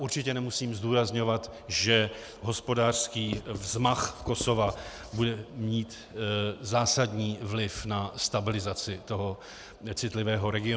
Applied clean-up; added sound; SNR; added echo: none; Writing; 12 dB; none.